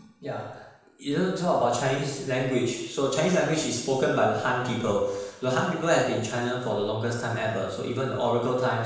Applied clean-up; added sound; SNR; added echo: none; none; none; reverberation time 1.0 s.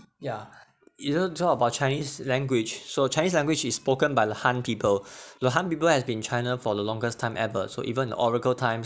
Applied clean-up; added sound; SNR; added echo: none; none; none; none.